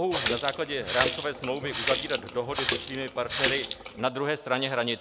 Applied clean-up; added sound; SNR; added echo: none; Water tap, faucet; -4 dB; none.